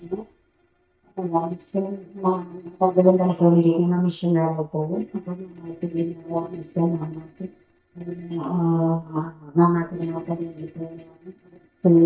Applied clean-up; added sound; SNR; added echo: neural mask model DeepFilterNet 3.